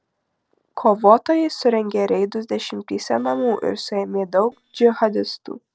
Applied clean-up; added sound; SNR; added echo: neural separator model SepFormer DNS4.